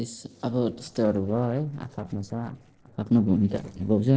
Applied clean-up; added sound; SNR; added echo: neural separator model SepFormer DNS4.